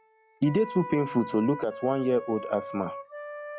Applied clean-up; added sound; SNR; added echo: classical method log-MMSE.